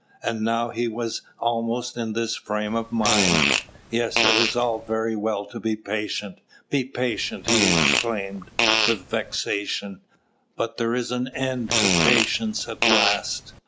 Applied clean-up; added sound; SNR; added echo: none; Fart; -3 dB; none.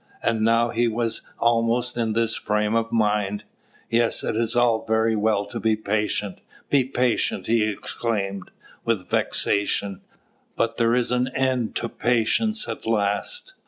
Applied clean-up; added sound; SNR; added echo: none; none; none; none.